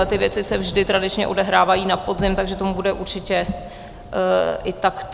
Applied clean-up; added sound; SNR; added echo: none; Thunder; 16 dB; none.